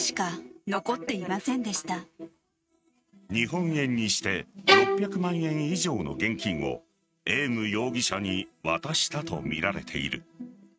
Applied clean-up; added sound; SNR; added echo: neural mask model RNNoise.